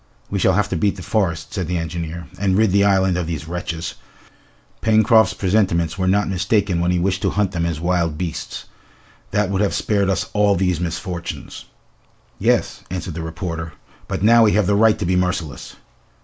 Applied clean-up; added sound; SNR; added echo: none; none; none; none.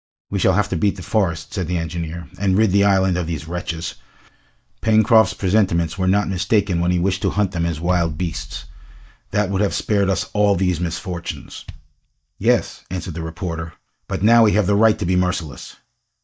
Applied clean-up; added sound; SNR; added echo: neural mask model DeepFilterNet 3.